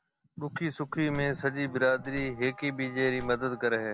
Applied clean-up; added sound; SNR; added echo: none; Slam; 18 dB; none.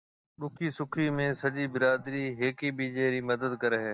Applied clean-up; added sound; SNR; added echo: neural mask model DeepFilterNet 3.